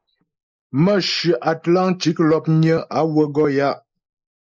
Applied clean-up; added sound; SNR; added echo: neural mask model Resemble Enhance denoiser.